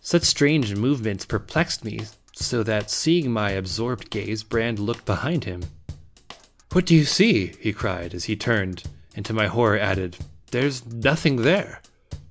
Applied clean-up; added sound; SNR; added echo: none; Drum / Drum kit; 18 dB; none.